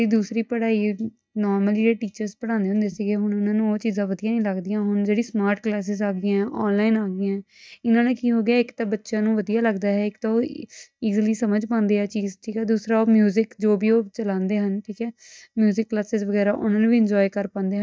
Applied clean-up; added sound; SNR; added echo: neural mask model DeepFilterNet 3.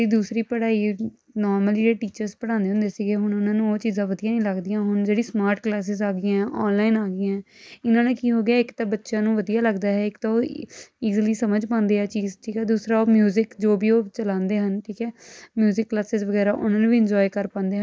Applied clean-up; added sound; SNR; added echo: neural mask model Resemble Enhance denoiser.